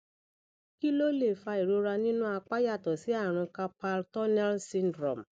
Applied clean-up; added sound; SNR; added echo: none; none; none; none.